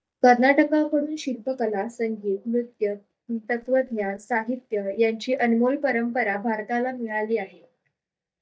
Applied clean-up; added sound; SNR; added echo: neural mask model DeepFilterNet 3.